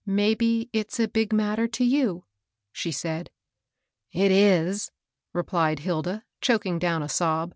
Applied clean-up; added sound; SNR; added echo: none; none; none; none.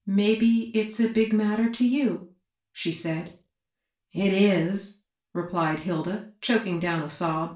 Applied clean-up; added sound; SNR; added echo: none; none; none; reverberation time 0.3 s.